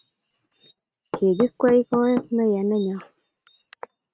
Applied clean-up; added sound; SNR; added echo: neural mask model RNNoise.